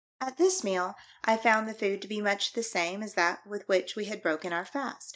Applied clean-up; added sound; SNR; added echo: neural mask model DeepFilterNet 3.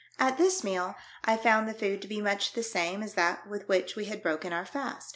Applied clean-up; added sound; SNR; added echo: none; none; none; none.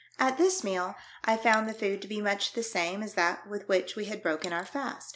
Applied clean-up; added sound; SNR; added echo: none; Coin (dropping); 19 dB; none.